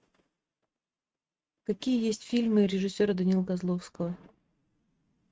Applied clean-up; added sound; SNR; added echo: neural mask model RNNoise.